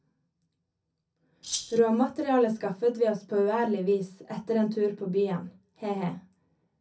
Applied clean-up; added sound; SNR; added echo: none; Rattle (instrument); 6 dB; reverberation time 0.3 s.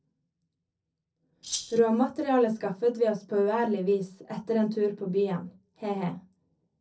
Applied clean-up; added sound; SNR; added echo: neural separator model SepFormer DNS4.